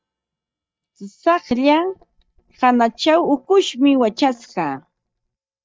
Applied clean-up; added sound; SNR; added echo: neural mask model DeepFilterNet 3.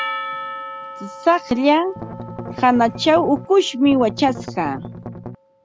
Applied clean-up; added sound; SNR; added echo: none; Percussion + Strum; 12 dB; none.